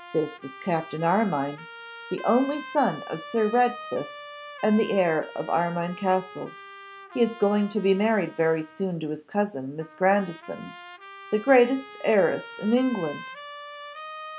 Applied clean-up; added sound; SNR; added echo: none; Trumpet; 16 dB; none.